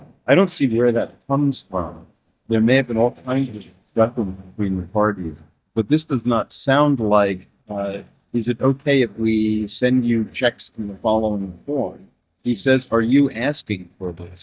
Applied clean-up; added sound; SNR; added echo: neural mask model DeepFilterNet 3.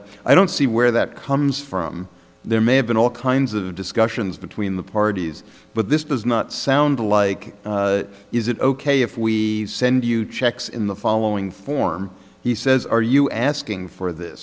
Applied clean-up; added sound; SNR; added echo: none; none; none; none.